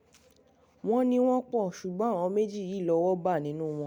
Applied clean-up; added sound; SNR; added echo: none; none; none; none.